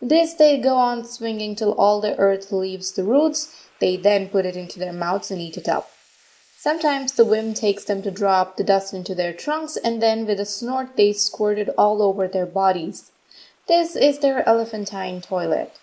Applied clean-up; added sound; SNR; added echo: neural mask model Resemble Enhance denoiser.